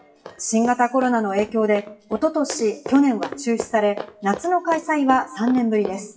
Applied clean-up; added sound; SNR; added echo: classical method WPE with log-MMSE.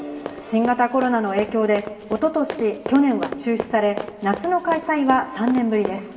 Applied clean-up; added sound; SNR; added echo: none; Run; 12 dB; reverberation time 1.7 s.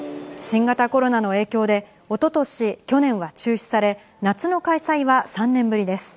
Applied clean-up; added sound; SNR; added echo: none; none; none; none.